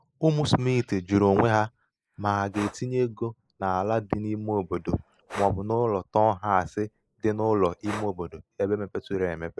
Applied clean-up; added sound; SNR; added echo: neural mask model Resemble Enhance denoiser.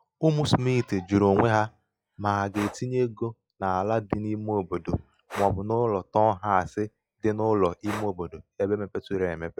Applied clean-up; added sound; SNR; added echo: classical method log-MMSE.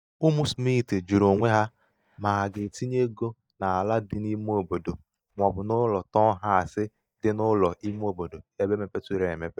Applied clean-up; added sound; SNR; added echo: neural mask model DeepFilterNet 3.